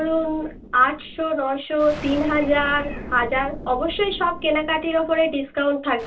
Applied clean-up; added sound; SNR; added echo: none; Explosion; 14 dB; reverberation time 0.2 s.